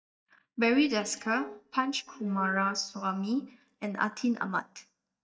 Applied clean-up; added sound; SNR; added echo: neural mask model DeepFilterNet 3.